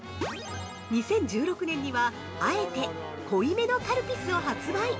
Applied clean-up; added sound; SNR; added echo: none; none; none; none.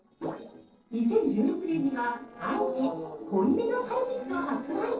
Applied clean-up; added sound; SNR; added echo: neural separator model SepFormer DNS4.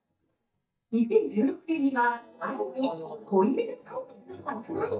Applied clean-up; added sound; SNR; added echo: neural mask model DeepFilterNet 3.